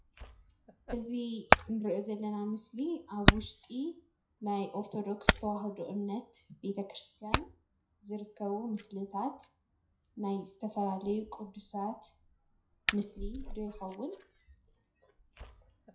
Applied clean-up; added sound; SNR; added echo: classical method WPE with log-MMSE.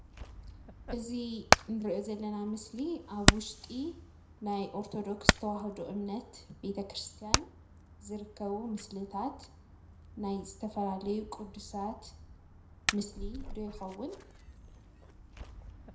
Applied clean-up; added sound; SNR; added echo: none; Hammer; -3 dB; reverberation time 0.5 s.